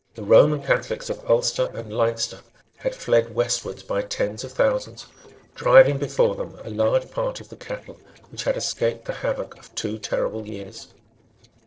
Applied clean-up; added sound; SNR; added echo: neural separator model SepFormer DNS4.